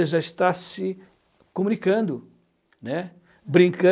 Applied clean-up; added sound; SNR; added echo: none; none; none; none.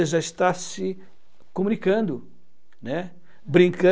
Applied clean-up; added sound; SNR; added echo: none; Mechanisms / Bicycle; 14 dB; none.